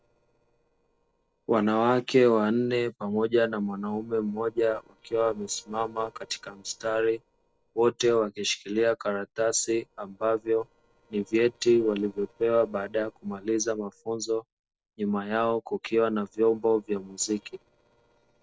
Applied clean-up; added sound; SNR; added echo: neural separator model SepFormer DNS4.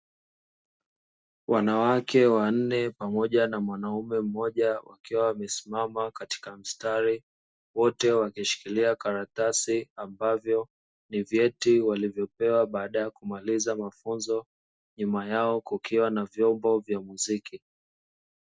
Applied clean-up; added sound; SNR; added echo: none; none; none; none.